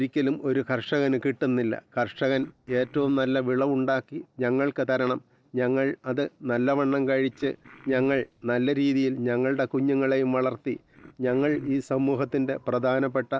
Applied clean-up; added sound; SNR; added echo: neural separator model SepFormer DNS4.